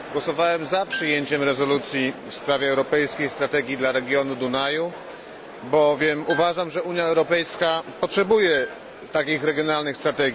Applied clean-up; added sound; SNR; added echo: none; Piano + Glass; 16 dB; none.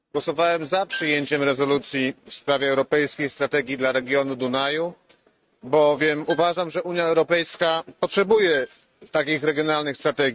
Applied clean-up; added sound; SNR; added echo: neural mask model RNNoise.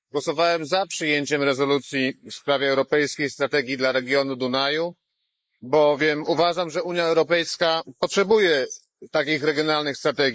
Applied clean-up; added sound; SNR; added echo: neural mask model Resemble Enhance denoiser.